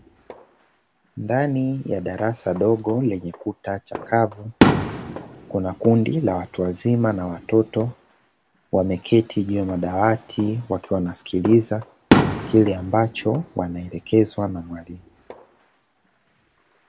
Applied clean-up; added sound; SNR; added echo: none; Fireworks; 6 dB; none.